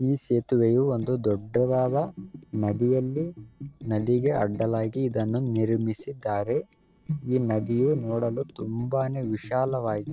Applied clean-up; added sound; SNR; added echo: neural separator model SepFormer DNS4.